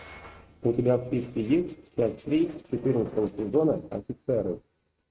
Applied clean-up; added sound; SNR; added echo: neural mask model RNNoise.